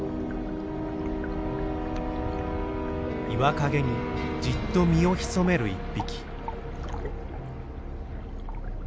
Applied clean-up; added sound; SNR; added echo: none; Piano; 20 dB; none.